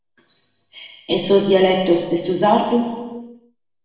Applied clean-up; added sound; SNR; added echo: none; none; none; reverberation time 1.2 s.